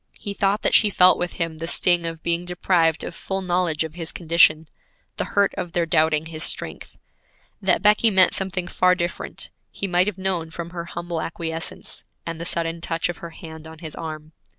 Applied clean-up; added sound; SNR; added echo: none; none; none; none.